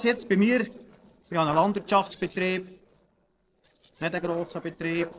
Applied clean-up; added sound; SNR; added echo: neural separator model SepFormer DNS4.